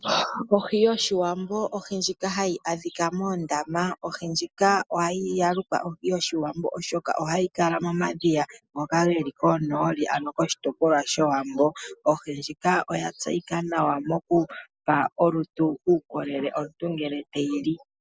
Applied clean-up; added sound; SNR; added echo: none; none; none; none.